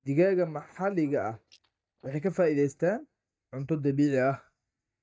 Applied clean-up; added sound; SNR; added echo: neural mask model DeepFilterNet 3.